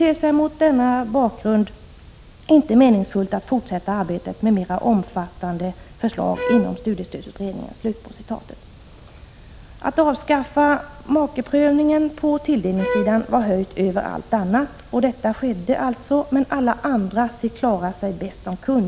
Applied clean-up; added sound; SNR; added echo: none; Bowed string instrument; 10 dB; none.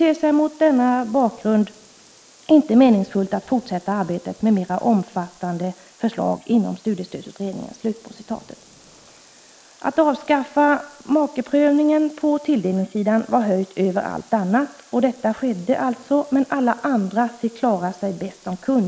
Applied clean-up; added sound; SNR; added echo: neural mask model Resemble Enhance denoiser.